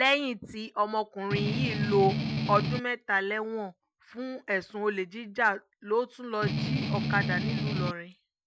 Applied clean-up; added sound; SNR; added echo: none; Strum; -1 dB; none.